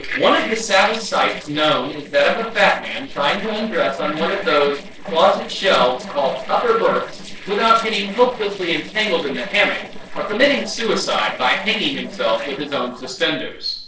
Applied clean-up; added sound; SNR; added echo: neural separator model SepFormer DNS4.